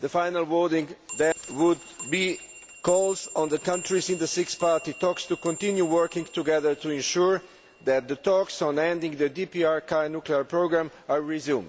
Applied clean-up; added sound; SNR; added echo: none; Clock; 16 dB; none.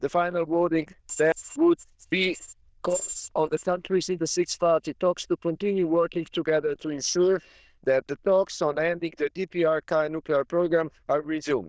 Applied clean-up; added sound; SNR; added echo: neural diffusion model UNIVERSE++.